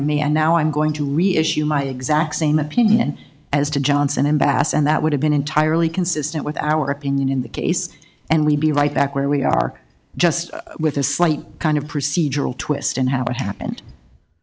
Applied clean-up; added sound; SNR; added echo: none; none; none; none.